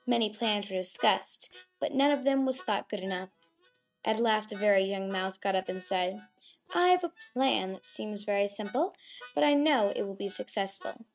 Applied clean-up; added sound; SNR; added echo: neural mask model RNNoise.